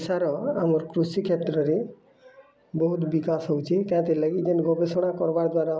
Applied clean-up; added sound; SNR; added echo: none; none; none; none.